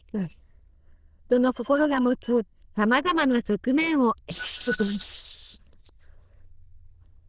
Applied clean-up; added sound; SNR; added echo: neural diffusion model UNIVERSE++.